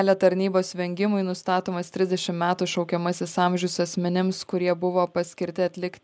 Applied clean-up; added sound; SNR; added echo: none; none; none; none.